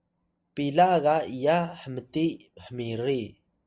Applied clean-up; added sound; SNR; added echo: none; none; none; none.